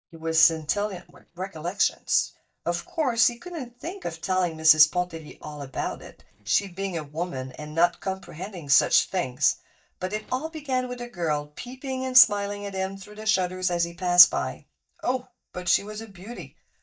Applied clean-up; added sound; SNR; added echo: neural mask model DeepFilterNet 3.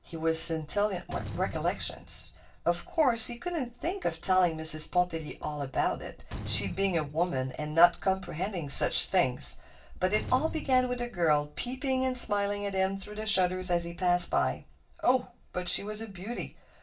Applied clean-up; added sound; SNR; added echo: none; Slam; 18 dB; reverberation time 0.2 s.